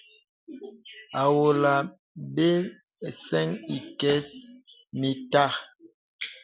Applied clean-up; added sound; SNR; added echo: none; none; none; none.